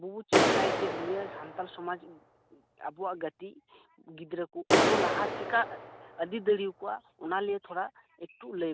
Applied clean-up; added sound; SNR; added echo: none; Clapping; -2 dB; none.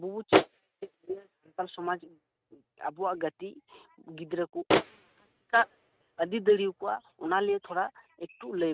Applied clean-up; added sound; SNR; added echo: neural mask model RNNoise.